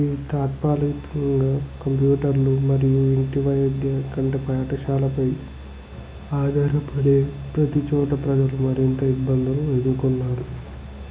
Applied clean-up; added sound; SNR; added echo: none; Musical instrument; 17 dB; none.